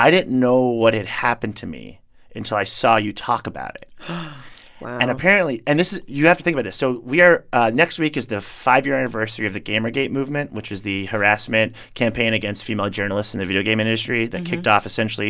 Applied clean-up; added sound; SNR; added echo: none; none; none; none.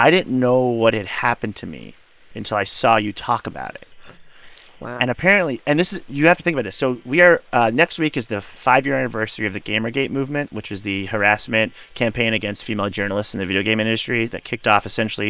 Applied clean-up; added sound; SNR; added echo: neural separator model SepFormer WHAM!.